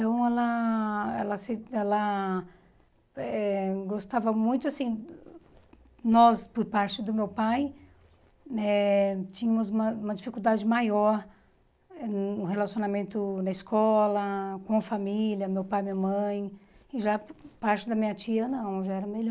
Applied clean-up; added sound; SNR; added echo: none; none; none; none.